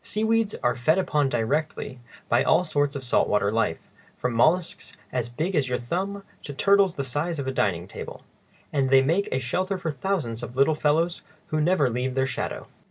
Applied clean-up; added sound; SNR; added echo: none; none; none; none.